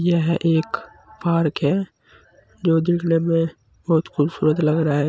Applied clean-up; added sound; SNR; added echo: none; none; none; none.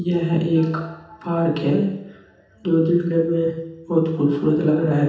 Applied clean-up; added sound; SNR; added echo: none; none; none; reverberation time 0.8 s.